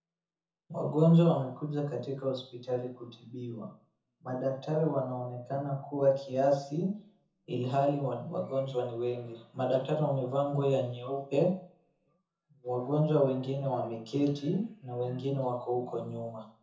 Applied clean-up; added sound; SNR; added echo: none; none; none; reverberation time 0.5 s.